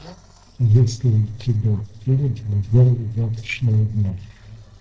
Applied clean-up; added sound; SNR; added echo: neural separator model SepFormer DNS4.